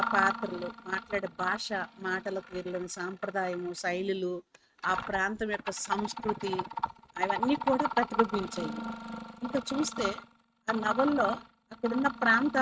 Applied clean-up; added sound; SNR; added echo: neural mask model RNNoise.